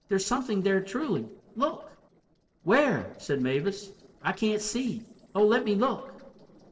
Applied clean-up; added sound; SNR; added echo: neural separator model SepFormer DNS4.